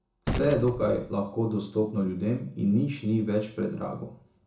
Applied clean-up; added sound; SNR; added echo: none; Gunshot, gunfire; 11 dB; reverberation time 0.5 s.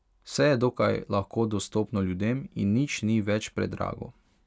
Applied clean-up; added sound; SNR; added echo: none; none; none; none.